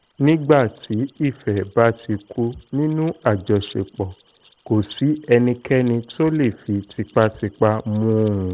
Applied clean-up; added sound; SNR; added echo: neural separator model SepFormer DNS4.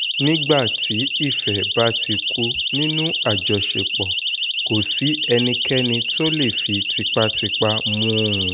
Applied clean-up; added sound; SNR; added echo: none; Siren; -1 dB; none.